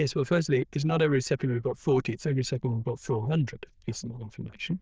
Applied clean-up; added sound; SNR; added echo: neural diffusion model UNIVERSE++.